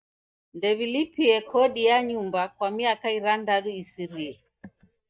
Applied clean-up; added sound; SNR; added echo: neural mask model DeepFilterNet 3.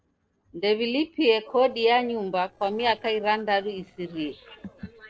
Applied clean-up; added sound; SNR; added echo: neural separator model SepFormer DNS4.